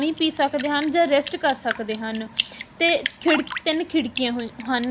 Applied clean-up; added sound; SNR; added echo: none; Drip; 8 dB; none.